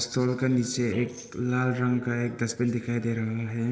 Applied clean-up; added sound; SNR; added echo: neural separator model SepFormer DNS4.